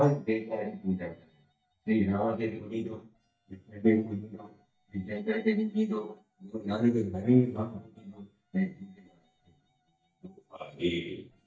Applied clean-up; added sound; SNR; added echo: neural mask model DeepFilterNet 3.